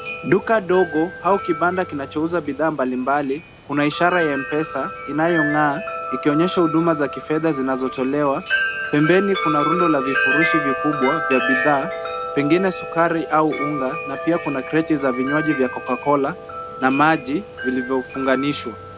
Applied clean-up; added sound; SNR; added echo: none; Wind chime; 6 dB; none.